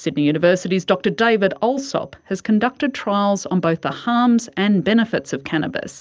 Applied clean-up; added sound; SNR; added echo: none; none; none; none.